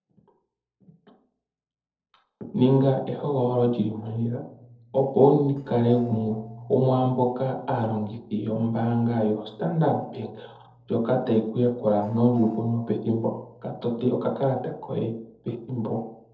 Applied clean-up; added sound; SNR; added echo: neural separator model SepFormer DNS4.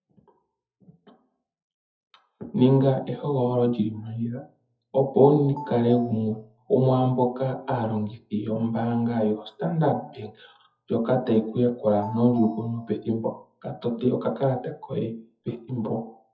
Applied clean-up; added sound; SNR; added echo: classical method WPE with log-MMSE.